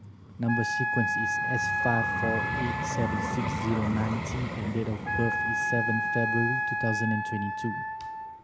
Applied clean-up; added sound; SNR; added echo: none; Vehicle + Wind instrument, woodwind instrument; -2 dB; none.